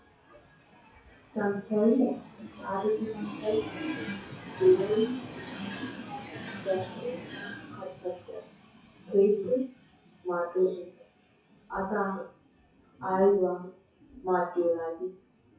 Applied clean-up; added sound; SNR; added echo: classical method WPE with log-MMSE.